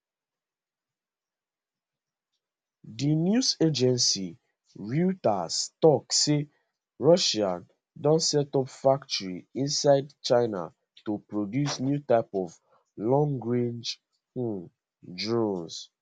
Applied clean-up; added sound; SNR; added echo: none; none; none; none.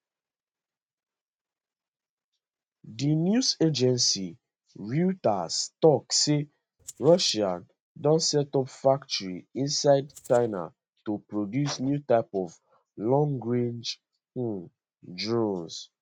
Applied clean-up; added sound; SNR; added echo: neural mask model RNNoise.